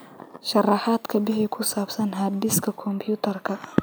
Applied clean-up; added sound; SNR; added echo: none; none; none; none.